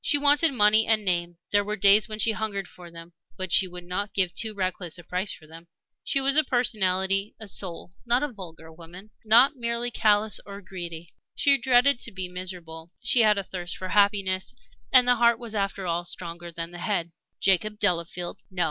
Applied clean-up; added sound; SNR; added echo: none; none; none; none.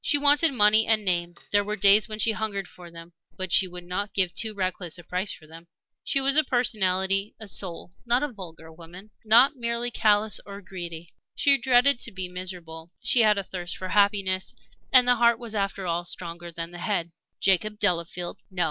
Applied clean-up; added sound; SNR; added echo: neural separator model SepFormer DNS4.